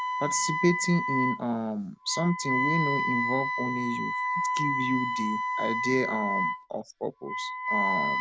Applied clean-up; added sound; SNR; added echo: none; Wind instrument, woodwind instrument; -1 dB; none.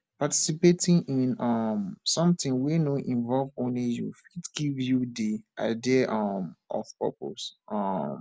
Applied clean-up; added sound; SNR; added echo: none; none; none; none.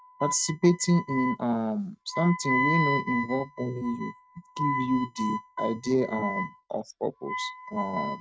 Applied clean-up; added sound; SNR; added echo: neural mask model RNNoise.